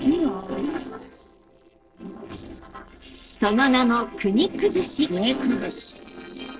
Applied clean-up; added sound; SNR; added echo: neural separator model SepFormer DNS4.